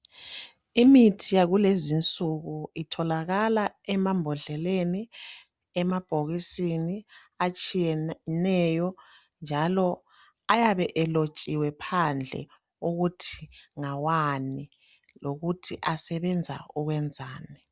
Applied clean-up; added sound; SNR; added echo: none; none; none; none.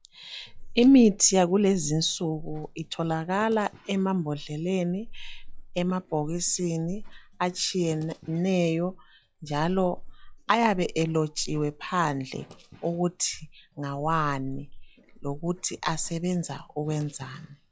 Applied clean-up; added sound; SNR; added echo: classical method log-MMSE.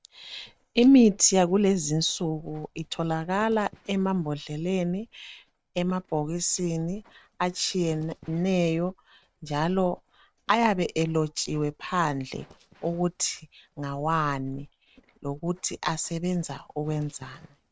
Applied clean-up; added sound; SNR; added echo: neural mask model RNNoise.